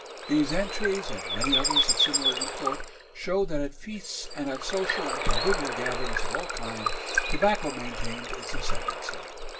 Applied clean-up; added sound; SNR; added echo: none; Water / Bird; 1 dB; reverberation time 0.2 s.